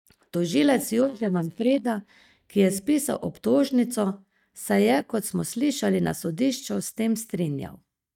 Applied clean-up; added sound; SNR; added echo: neural mask model DeepFilterNet 3.